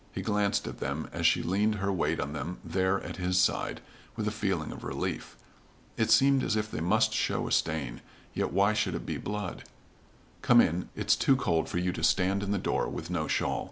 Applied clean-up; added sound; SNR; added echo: none; none; none; none.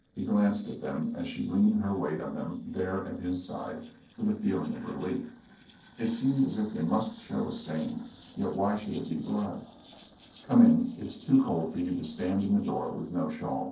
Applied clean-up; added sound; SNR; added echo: neural separator model SepFormer DNS4.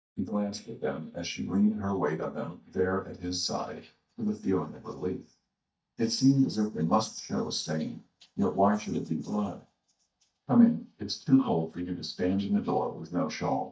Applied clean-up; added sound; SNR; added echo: neural mask model DeepFilterNet 3.